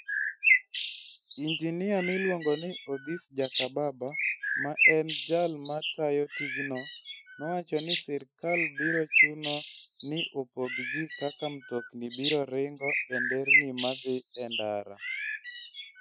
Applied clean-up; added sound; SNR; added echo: classical method Wiener filter.